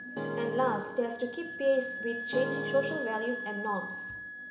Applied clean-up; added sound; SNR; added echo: none; Wind instrument, woodwind instrument + Keyboard (musical); 5 dB; none.